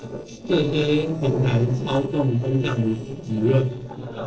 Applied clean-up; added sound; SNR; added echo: neural separator model SepFormer DNS4.